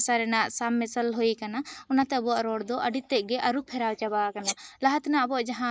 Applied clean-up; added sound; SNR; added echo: neural mask model Resemble Enhance denoiser.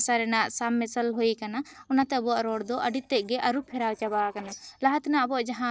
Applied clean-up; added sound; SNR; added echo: neural separator model SepFormer DNS4.